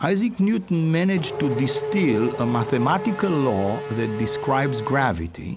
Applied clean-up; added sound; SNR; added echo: none; Race car, auto racing / Accelerating, revving, vroom; 9 dB; none.